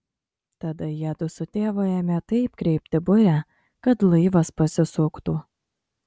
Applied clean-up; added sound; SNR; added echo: none; none; none; none.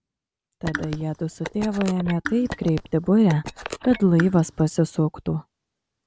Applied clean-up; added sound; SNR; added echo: none; Telephone + Raindrop / Drip; 12 dB; none.